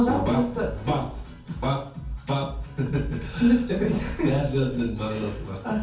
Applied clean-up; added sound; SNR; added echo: none; Keyboard (musical); 18 dB; reverberation time 0.6 s.